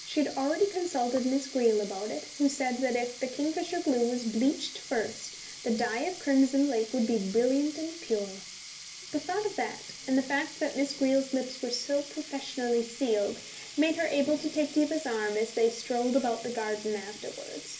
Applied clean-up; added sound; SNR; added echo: none; Sink (filling or washing); 15 dB; reverberation time 0.3 s.